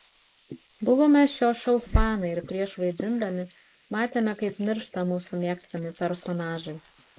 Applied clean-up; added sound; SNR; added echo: neural mask model Resemble Enhance denoiser.